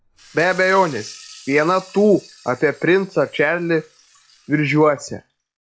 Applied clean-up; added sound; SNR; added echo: classical method log-MMSE.